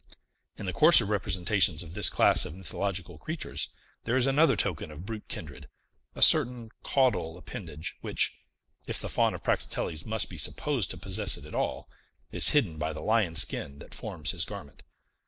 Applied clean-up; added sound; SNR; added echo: none; none; none; none.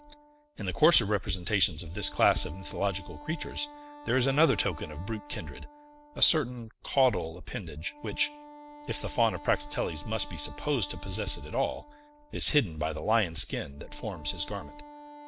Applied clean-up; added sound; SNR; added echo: none; Wind instrument, woodwind instrument; 18 dB; none.